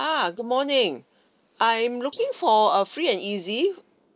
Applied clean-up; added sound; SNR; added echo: neural mask model Resemble Enhance denoiser.